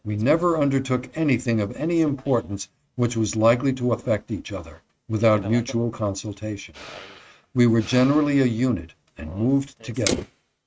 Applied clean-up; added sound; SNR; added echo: neural mask model RNNoise.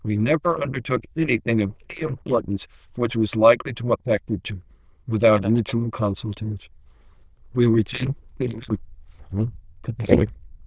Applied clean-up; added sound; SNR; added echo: neural diffusion model UNIVERSE++.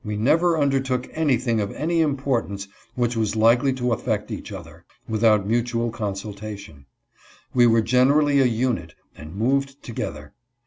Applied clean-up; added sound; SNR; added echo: none; none; none; none.